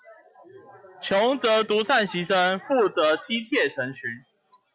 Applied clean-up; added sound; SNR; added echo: none; none; none; none.